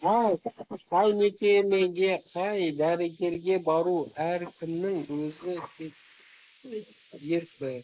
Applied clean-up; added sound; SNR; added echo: neural mask model Resemble Enhance denoiser.